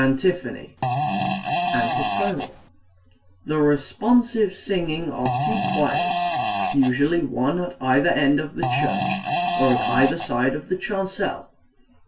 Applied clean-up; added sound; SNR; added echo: none; Fart; 0 dB; reverberation time 0.1 s.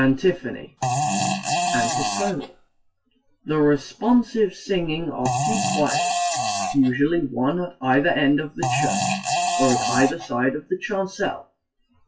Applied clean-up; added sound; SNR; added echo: classical method WPE with log-MMSE.